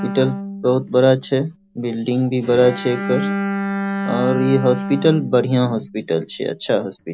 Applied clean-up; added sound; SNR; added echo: none; Bowed string instrument; 8 dB; none.